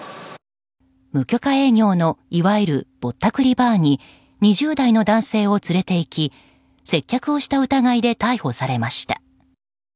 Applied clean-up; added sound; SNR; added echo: none; none; none; none.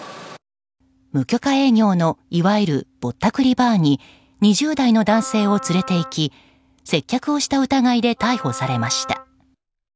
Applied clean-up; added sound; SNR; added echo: none; Wind instrument, woodwind instrument; 15 dB; none.